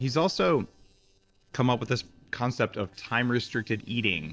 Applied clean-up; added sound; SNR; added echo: neural separator model SepFormer DNS4.